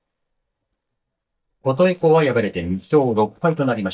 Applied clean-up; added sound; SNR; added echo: neural mask model DeepFilterNet 3.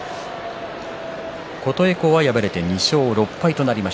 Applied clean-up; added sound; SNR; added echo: none; none; none; none.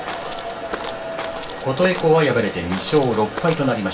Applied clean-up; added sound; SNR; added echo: none; Walk, footsteps; 12 dB; reverberation time 0.3 s.